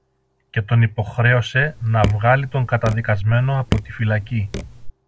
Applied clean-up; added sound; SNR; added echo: none; Raindrop / Drip; 9 dB; none.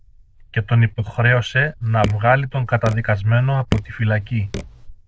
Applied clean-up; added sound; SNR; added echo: neural diffusion model UNIVERSE++.